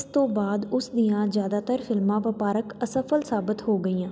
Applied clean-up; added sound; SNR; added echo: none; none; none; none.